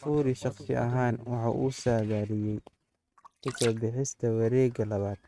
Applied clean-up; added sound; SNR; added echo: neural mask model RNNoise.